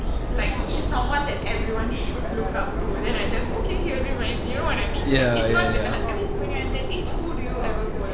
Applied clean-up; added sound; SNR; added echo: none; Subway, metro, underground; -3 dB; none.